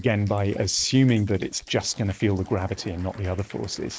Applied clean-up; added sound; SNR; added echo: neural mask model Resemble Enhance denoiser.